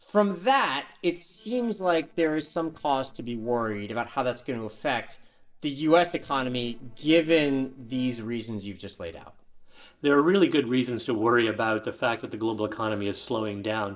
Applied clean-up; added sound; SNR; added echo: neural separator model SepFormer DNS4.